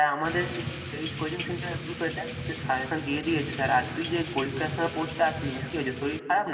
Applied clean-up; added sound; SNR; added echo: none; Drip / Rain; 6 dB; reverberation time 2.7 s.